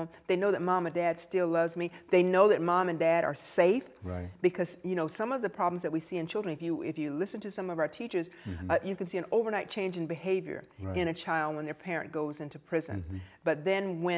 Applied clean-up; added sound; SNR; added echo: none; none; none; none.